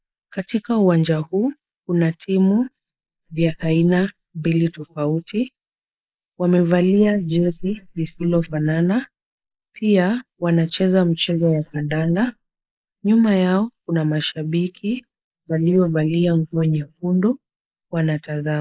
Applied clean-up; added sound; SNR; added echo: neural mask model Resemble Enhance denoiser.